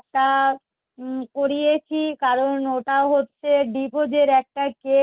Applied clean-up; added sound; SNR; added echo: none; none; none; none.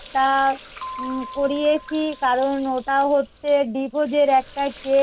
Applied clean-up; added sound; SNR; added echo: none; Bell + Sink (filling or washing); 18 dB; none.